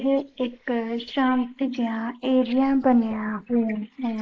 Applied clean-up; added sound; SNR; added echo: neural mask model Resemble Enhance denoiser.